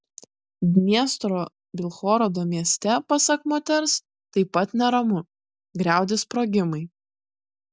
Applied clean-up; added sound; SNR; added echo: none; none; none; none.